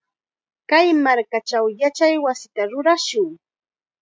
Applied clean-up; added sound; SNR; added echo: none; none; none; none.